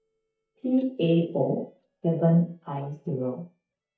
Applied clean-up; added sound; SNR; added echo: neural mask model DeepFilterNet 3.